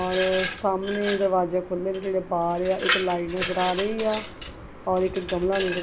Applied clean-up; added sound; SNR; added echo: none; Glass; 8 dB; none.